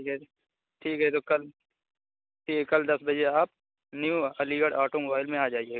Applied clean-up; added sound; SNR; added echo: none; none; none; none.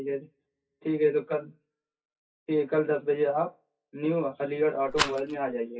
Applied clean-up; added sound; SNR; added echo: classical method WPE with log-MMSE.